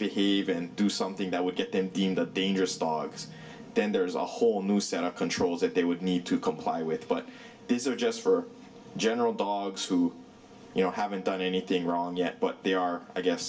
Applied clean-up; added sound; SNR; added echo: none; none; none; reverberation time 0.1 s.